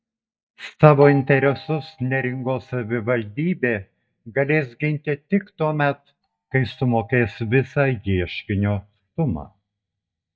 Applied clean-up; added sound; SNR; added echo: neural mask model DeepFilterNet 3.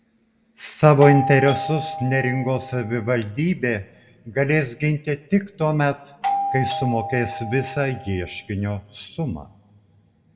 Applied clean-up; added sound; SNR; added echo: none; Doorbell; 5 dB; reverberation time 1.0 s.